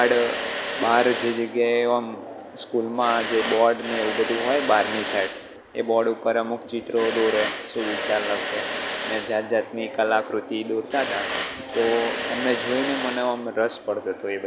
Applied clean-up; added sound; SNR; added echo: none; Mechanisms; 4 dB; none.